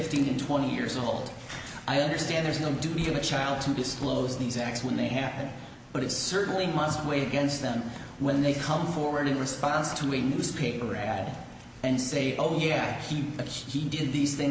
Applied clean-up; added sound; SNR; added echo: none; Slam; 20 dB; none.